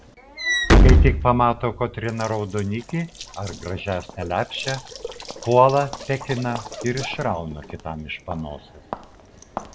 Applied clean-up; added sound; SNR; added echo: none; Walk, footsteps / Slam; -1 dB; none.